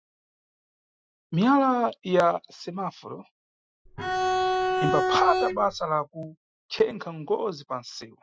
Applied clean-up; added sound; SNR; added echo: classical method Wiener filter.